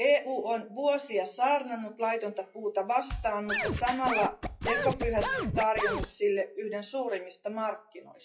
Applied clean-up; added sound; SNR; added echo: classical method WPE with log-MMSE.